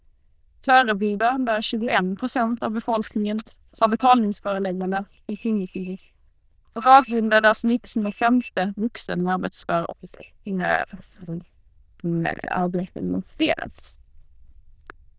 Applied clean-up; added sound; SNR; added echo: neural diffusion model UNIVERSE++.